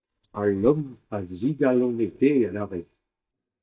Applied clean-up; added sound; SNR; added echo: neural mask model DeepFilterNet 3.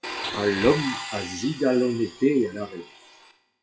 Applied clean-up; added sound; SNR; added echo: classical method WPE with log-MMSE.